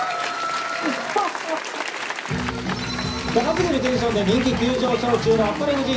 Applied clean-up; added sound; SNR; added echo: none; Applause / Cheering; 7 dB; reverberation time 0.5 s.